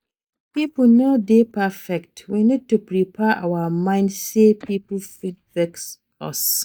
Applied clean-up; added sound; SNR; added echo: neural mask model DeepFilterNet 3.